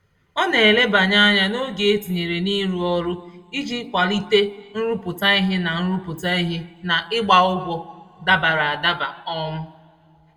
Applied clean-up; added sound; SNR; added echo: none; none; none; reverberation time 0.6 s.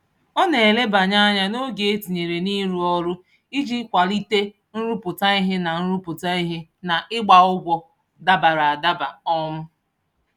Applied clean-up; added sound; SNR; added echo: none; none; none; none.